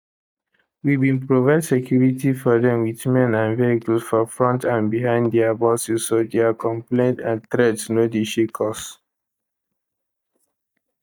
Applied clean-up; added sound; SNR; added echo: neural mask model DeepFilterNet 3.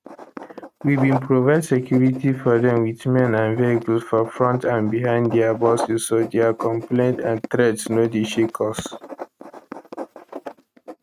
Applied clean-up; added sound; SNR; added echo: neural mask model RNNoise.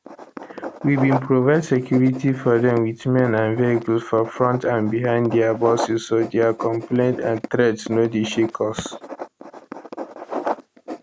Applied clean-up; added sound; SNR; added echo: none; Writing; 12 dB; none.